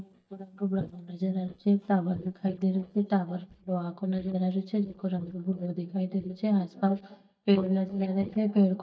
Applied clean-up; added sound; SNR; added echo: neural mask model DeepFilterNet 3.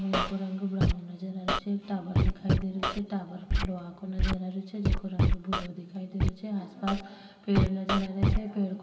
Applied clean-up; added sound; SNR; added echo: none; Scratching (performance technique); -3 dB; reverberation time 2.0 s.